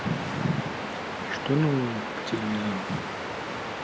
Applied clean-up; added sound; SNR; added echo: none; Waves, surf; 3 dB; none.